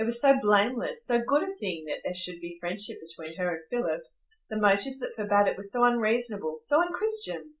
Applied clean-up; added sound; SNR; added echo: none; none; none; none.